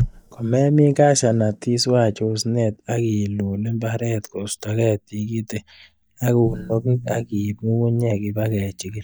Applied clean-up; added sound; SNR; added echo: neural mask model DeepFilterNet 3.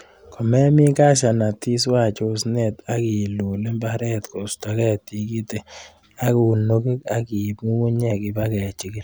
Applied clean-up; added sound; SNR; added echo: none; none; none; none.